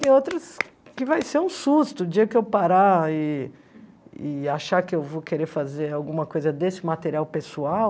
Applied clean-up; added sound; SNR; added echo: none; none; none; none.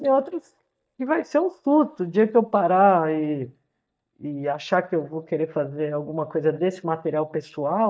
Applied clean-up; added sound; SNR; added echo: neural mask model DeepFilterNet 3.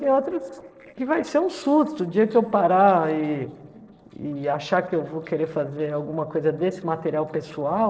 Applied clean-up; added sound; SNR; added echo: neural separator model SepFormer DNS4.